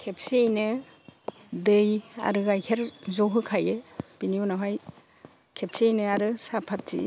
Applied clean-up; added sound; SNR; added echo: none; none; none; none.